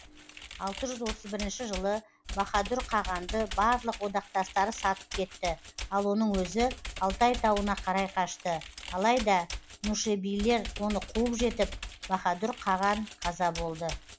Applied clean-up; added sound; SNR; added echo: none; Computer keyboard; 10 dB; none.